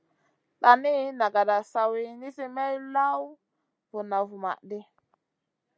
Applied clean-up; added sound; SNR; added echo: none; none; none; none.